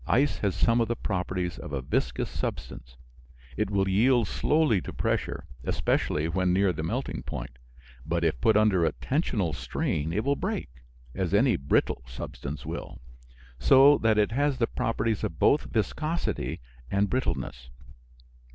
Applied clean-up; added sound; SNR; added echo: none; none; none; none.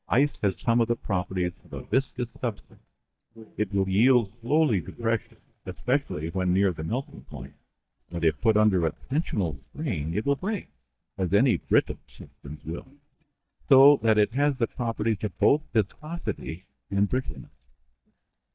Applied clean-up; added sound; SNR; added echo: neural mask model DeepFilterNet 3.